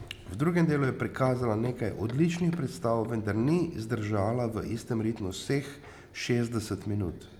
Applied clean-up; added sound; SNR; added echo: none; Run; 19 dB; none.